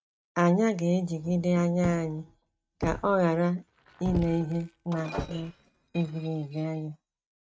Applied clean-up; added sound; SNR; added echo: neural mask model RNNoise.